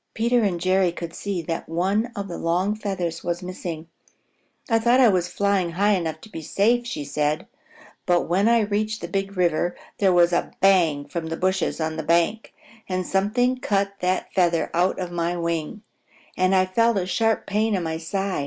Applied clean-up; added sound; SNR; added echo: none; none; none; none.